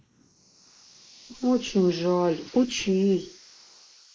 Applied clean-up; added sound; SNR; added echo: neural mask model Resemble Enhance denoiser.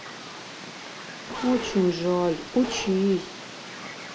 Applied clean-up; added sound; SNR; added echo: none; Bark; 11 dB; none.